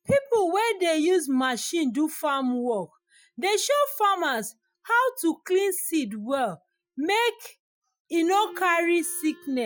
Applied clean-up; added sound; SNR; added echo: classical method Wiener filter.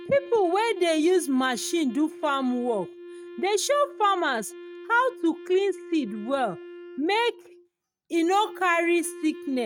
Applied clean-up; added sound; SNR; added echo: neural mask model RNNoise.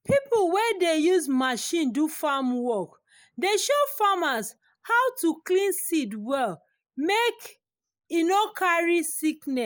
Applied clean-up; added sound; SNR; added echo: neural mask model Resemble Enhance denoiser.